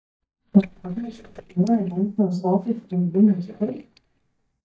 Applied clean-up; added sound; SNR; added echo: neural mask model DeepFilterNet 3.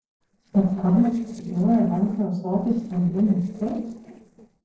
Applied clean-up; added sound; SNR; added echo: neural separator model SepFormer DNS4.